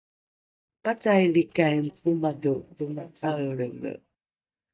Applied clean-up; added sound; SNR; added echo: neural mask model DeepFilterNet 3.